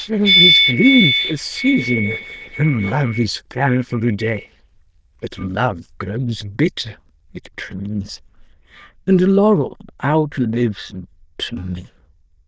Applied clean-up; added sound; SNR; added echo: neural diffusion model UNIVERSE++.